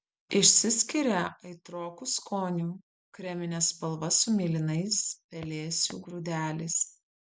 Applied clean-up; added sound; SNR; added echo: neural separator model SepFormer DNS4.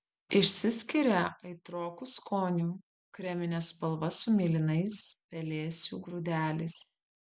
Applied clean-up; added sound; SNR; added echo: none; none; none; none.